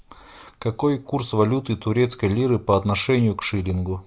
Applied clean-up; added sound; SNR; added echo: none; none; none; none.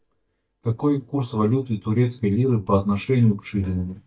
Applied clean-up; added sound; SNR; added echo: neural mask model DeepFilterNet 3.